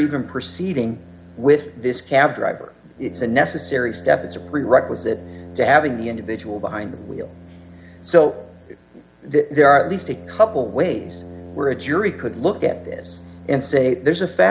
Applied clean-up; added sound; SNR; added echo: none; Brass instrument; 18 dB; none.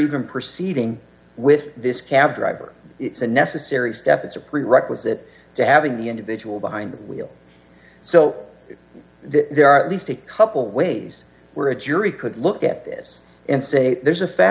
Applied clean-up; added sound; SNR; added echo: none; none; none; none.